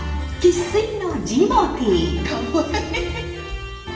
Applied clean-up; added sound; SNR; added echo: none; none; none; reverberation time 1.2 s.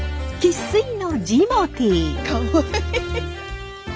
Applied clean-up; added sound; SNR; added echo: none; none; none; none.